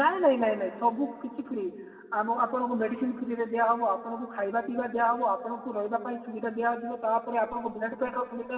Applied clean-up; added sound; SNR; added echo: none; none; none; reverberation time 2.2 s.